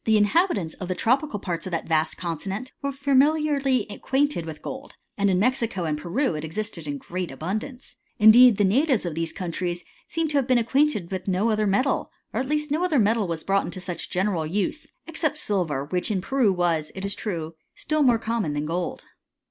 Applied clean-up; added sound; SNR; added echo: none; none; none; none.